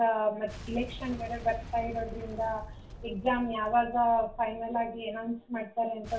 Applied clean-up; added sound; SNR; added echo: none; Boom; 14 dB; reverberation time 0.3 s.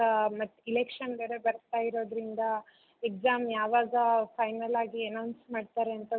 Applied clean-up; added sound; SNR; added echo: none; none; none; none.